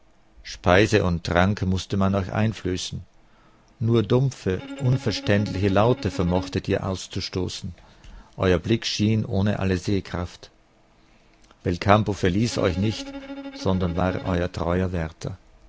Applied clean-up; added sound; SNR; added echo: none; Bowed string instrument; 14 dB; none.